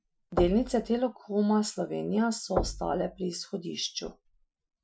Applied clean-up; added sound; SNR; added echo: classical method Wiener filter.